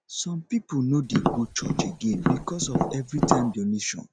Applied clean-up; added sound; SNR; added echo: none; Tap; -1 dB; none.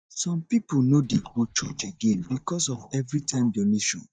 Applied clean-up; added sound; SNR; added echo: neural mask model DeepFilterNet 3.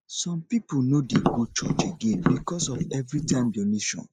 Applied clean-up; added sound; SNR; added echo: neural mask model Resemble Enhance denoiser.